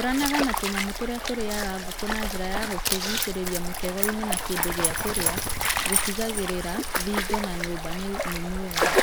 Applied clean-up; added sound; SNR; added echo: none; Stream; -3 dB; none.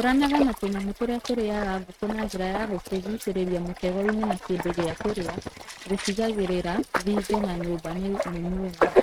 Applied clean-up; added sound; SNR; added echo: neural mask model RNNoise.